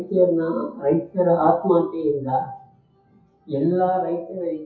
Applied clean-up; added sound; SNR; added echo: classical method WPE with log-MMSE.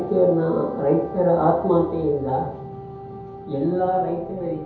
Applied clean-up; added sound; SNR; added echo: none; Wind instrument, woodwind instrument; 16 dB; reverberation time 0.8 s.